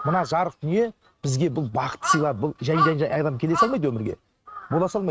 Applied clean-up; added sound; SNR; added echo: neural mask model RNNoise.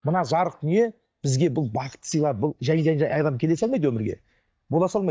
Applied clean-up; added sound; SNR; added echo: neural mask model DeepFilterNet 3.